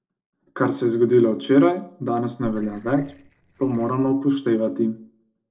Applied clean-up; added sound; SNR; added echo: neural separator model SepFormer DNS4.